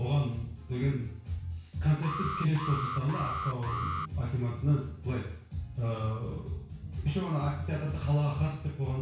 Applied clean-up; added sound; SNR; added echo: none; Alarm; 7 dB; reverberation time 0.6 s.